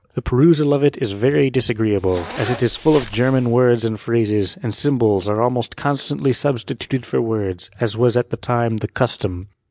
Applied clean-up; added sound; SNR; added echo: none; Zipper (clothing); 13 dB; none.